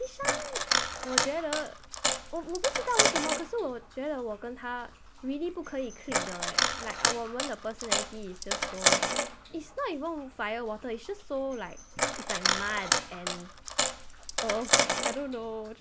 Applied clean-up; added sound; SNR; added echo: none; Coin (dropping); -4 dB; none.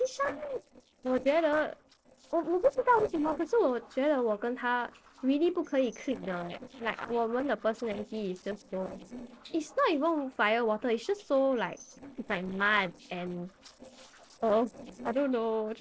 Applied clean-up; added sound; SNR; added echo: neural separator model SepFormer DNS4.